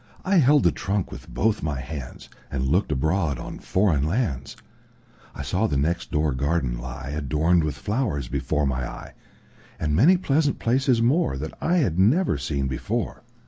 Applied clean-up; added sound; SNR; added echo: none; none; none; none.